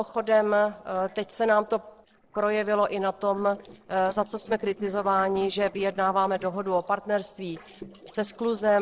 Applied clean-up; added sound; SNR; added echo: neural separator model SepFormer DNS4.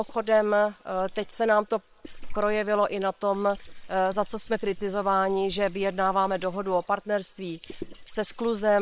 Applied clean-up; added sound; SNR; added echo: neural separator model SepFormer WHAM!.